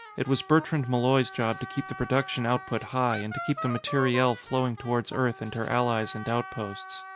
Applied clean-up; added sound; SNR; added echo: none; Wind instrument, woodwind instrument + Tambourine; 12 dB; none.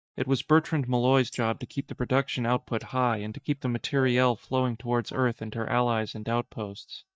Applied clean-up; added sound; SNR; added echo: neural mask model DeepFilterNet 3.